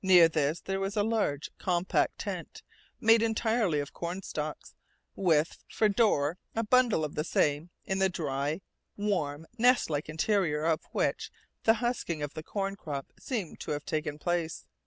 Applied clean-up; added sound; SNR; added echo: none; none; none; none.